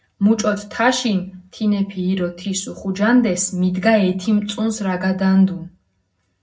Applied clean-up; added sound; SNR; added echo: none; none; none; reverberation time 0.4 s.